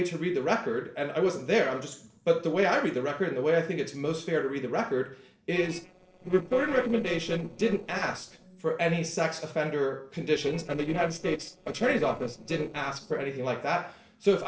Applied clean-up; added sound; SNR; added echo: neural separator model SepFormer DNS4.